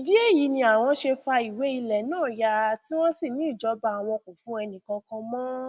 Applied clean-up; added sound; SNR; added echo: none; none; none; none.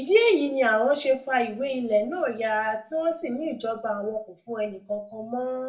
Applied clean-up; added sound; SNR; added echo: none; none; none; reverberation time 0.3 s.